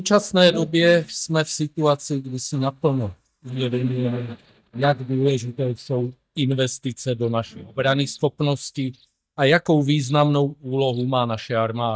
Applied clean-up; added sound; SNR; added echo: neural mask model DeepFilterNet 3.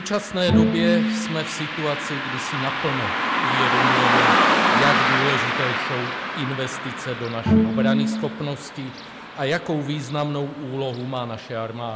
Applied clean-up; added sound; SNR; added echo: none; Car passing by + Bowed string instrument; -4 dB; none.